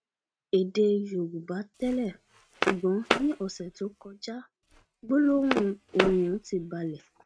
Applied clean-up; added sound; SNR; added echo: neural mask model RNNoise.